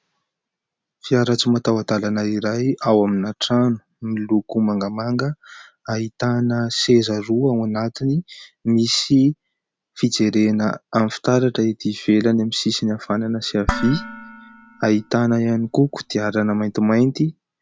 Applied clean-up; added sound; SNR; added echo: none; Dishes, pots, and pans; 12 dB; none.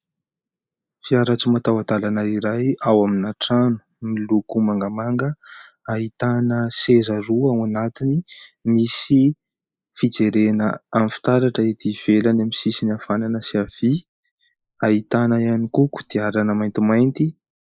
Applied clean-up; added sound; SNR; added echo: neural mask model Resemble Enhance denoiser.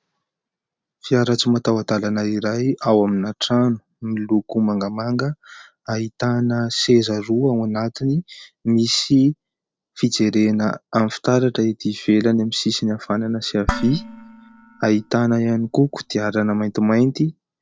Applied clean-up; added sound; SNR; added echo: neural separator model SepFormer DNS4.